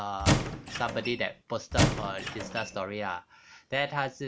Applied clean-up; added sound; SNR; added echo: none; Squeak / Wood; -4 dB; none.